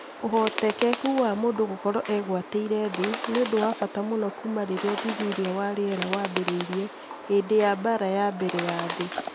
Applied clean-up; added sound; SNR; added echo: none; Bird; 7 dB; none.